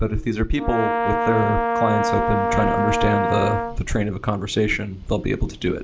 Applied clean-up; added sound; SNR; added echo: none; Brass instrument; 0 dB; none.